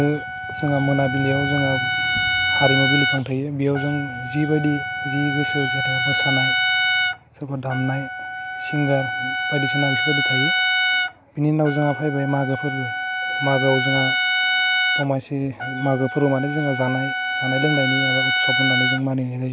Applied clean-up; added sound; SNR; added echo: none; Trumpet; 0 dB; none.